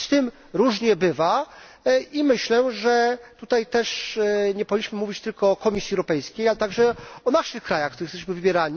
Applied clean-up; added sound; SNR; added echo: none; none; none; none.